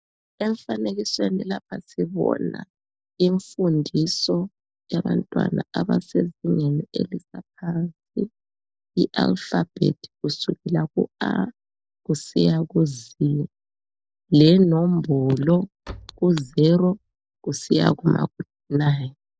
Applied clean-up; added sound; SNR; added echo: neural mask model DeepFilterNet 3.